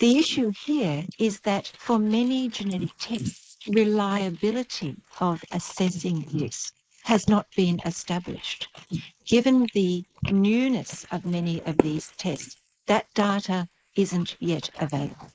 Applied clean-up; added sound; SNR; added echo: neural mask model Resemble Enhance denoiser.